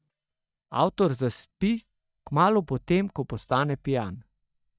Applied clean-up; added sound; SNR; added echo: neural mask model DeepFilterNet 3.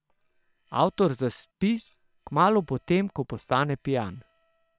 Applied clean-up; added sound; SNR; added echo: neural separator model SepFormer WHAM!.